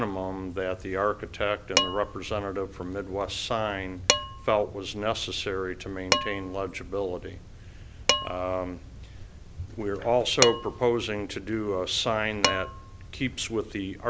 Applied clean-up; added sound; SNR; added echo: none; Dishes, pots, and pans; 4 dB; none.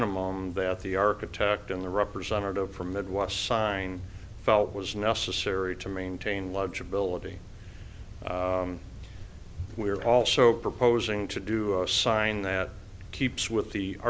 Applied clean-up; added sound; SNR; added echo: none; none; none; none.